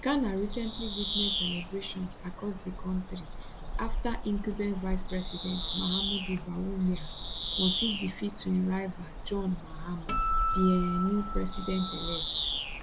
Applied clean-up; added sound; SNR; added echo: none; Acoustic guitar + Bird vocalization, bird call, bird song; 1 dB; none.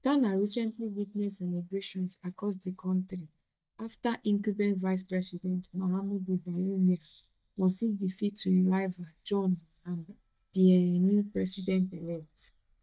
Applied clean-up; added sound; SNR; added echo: neural mask model DeepFilterNet 3.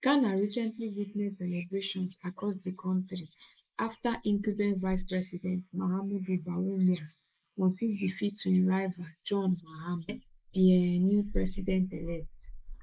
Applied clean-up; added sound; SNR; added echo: neural mask model Resemble Enhance denoiser.